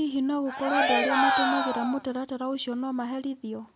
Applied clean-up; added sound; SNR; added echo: none; Cheering; -3 dB; none.